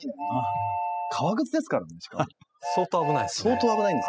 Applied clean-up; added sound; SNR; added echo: classical method spectral subtraction.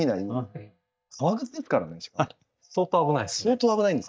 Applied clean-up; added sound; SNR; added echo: neural mask model DeepFilterNet 3.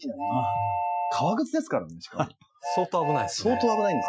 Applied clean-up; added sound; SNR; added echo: classical method Wiener filter.